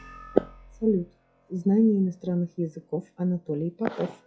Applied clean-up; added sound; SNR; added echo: classical method log-MMSE.